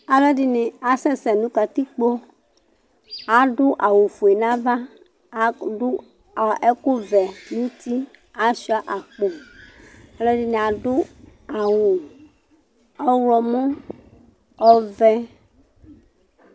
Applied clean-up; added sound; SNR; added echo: none; none; none; none.